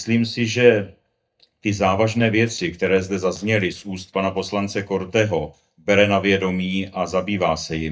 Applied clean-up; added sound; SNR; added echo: neural mask model DeepFilterNet 3.